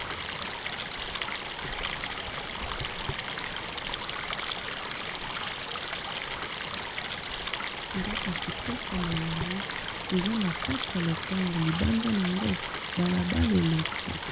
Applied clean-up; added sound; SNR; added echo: none; Stream; 0 dB; none.